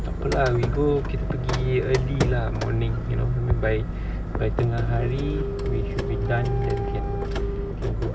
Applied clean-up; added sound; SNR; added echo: none; Printer; 9 dB; none.